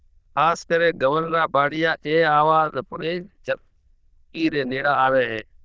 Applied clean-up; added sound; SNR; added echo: neural diffusion model UNIVERSE++.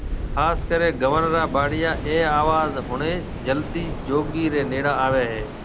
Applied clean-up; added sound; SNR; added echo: none; Waves, surf; 7 dB; none.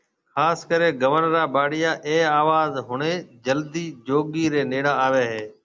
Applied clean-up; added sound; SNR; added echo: none; none; none; none.